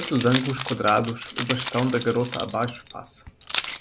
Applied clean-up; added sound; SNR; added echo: none; Keys jangling; 4 dB; none.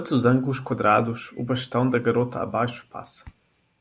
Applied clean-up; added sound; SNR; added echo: none; none; none; none.